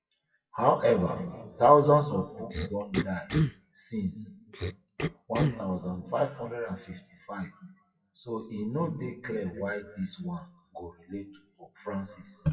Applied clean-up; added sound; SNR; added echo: classical method WPE with log-MMSE.